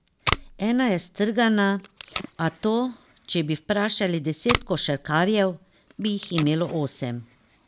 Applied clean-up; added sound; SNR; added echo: none; Packing tape, duct tape; 9 dB; none.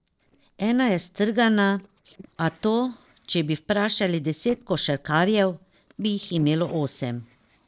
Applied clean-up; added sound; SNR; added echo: neural separator model SepFormer DNS4.